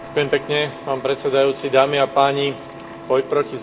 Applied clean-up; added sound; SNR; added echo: none; Printer; 15 dB; reverberation time 1.1 s.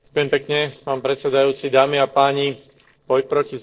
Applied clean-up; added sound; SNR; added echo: neural separator model SepFormer DNS4.